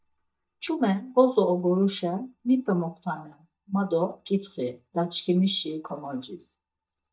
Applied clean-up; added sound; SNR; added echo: neural mask model DeepFilterNet 3.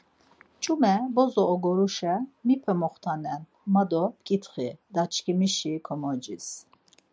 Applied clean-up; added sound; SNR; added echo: none; none; none; none.